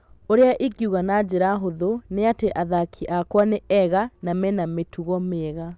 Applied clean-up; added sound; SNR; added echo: none; none; none; none.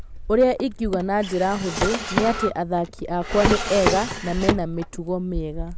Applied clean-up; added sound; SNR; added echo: none; Drawer open or close; 4 dB; none.